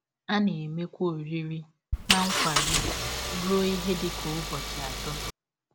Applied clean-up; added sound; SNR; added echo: none; Engine; -2 dB; none.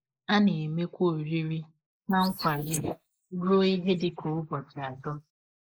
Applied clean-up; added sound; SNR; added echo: neural mask model Resemble Enhance denoiser.